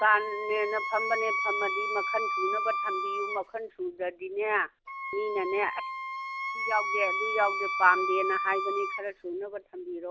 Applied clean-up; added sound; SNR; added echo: none; Wind instrument, woodwind instrument; 2 dB; none.